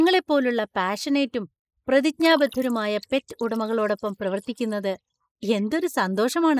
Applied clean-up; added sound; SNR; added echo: neural mask model Resemble Enhance denoiser.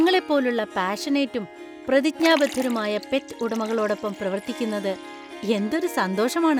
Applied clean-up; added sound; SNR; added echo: none; Harp + Liquid; 14 dB; none.